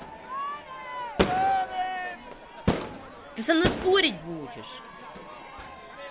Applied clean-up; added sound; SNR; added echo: none; Crowd / Fireworks; -1 dB; none.